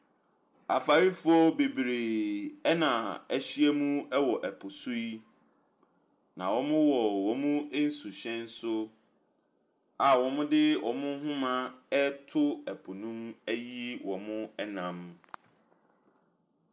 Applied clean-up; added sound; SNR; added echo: none; none; none; none.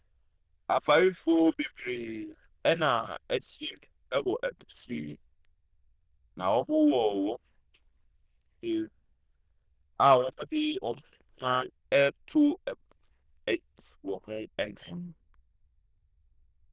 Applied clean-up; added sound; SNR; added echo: neural diffusion model UNIVERSE++.